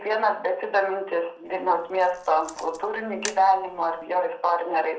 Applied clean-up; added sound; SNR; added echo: none; Camera; 18 dB; reverberation time 0.6 s.